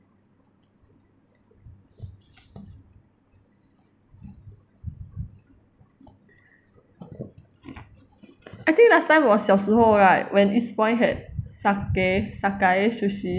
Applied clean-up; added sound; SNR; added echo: none; none; none; none.